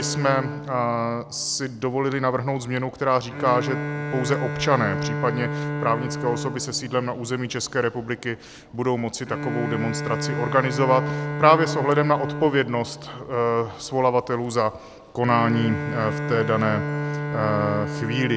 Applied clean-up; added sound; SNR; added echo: none; Bowed string instrument; 6 dB; none.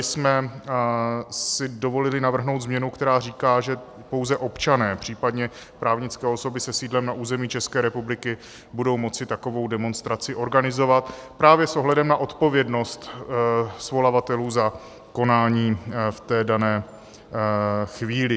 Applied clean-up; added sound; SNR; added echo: none; none; none; none.